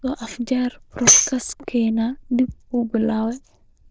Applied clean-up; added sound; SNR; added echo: neural diffusion model UNIVERSE++.